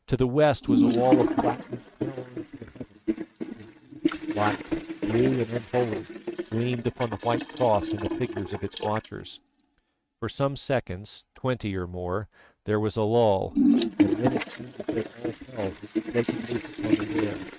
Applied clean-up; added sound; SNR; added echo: neural mask model RNNoise.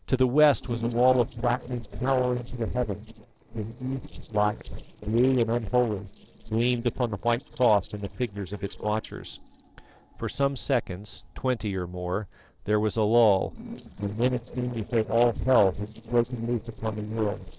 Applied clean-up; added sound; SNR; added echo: neural separator model SepFormer DNS4.